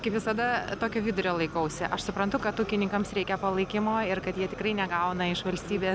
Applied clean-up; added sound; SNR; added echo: none; Fire; 12 dB; none.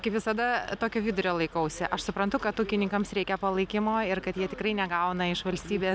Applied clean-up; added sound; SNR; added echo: none; none; none; none.